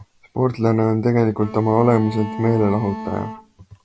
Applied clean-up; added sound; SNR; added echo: none; Bowed string instrument; 11 dB; none.